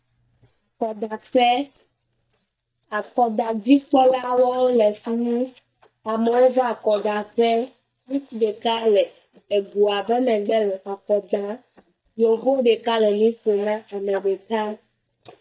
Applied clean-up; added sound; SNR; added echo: neural mask model DeepFilterNet 3.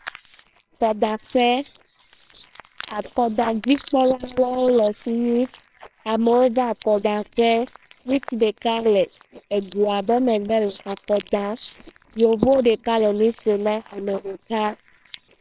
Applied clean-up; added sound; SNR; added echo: neural separator model SepFormer WHAMR!.